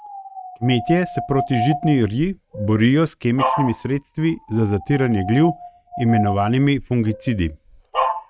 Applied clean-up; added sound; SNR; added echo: neural mask model RNNoise.